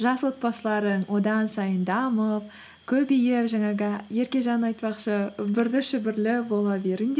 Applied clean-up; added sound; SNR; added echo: none; none; none; none.